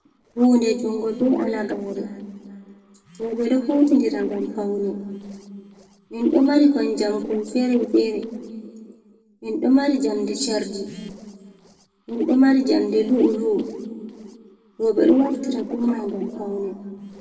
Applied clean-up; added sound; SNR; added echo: neural separator model SepFormer DNS4.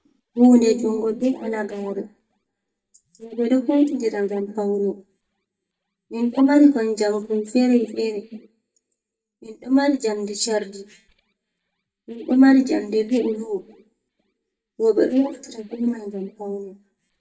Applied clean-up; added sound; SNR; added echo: neural mask model DeepFilterNet 3.